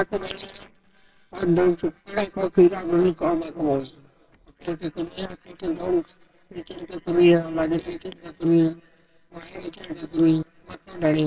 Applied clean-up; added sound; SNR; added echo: neural separator model SepFormer WHAMR!.